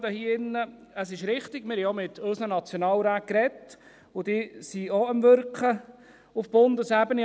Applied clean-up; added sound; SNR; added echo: none; none; none; none.